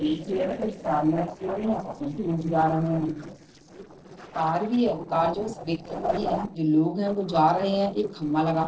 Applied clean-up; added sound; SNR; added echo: neural separator model SepFormer DNS4.